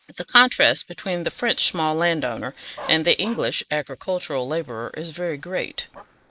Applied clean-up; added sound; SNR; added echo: neural mask model Resemble Enhance denoiser.